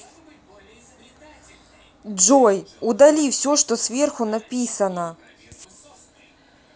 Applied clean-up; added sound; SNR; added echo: none; none; none; none.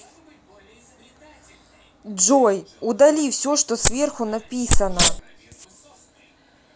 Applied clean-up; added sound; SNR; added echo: none; Wild animals; -3 dB; none.